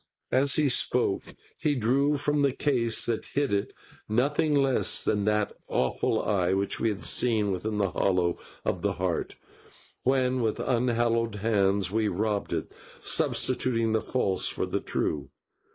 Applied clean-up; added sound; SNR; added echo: neural mask model Resemble Enhance denoiser.